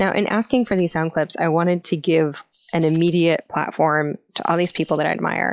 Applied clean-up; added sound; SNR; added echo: classical method log-MMSE.